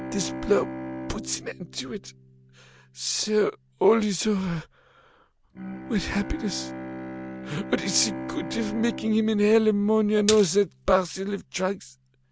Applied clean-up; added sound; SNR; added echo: none; Splash, splatter + Bowed string instrument; 11 dB; none.